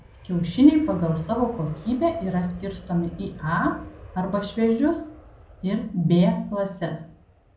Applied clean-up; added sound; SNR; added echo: none; Aircraft; 20 dB; reverberation time 0.5 s.